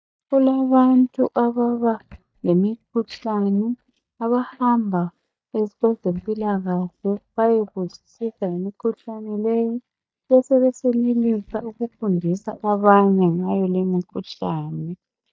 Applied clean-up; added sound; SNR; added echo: neural mask model DeepFilterNet 3.